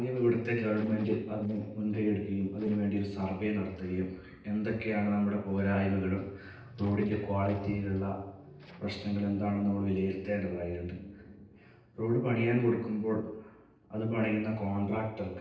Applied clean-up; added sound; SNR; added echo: neural separator model SepFormer DNS4.